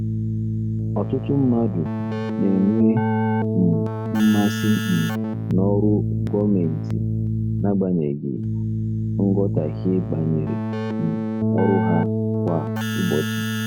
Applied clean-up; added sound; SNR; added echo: none; Keyboard (musical); 0 dB; none.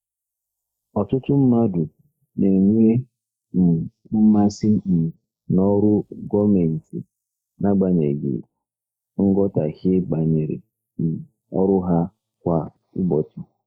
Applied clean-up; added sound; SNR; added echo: neural mask model Resemble Enhance denoiser.